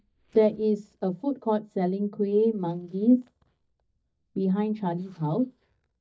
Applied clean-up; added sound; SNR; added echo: neural mask model DeepFilterNet 3.